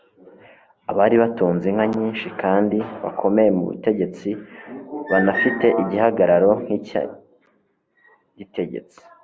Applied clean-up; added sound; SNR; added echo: none; none; none; none.